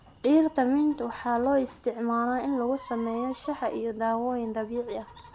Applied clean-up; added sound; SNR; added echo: none; Chicken, rooster + Cricket / Frog; 19 dB; none.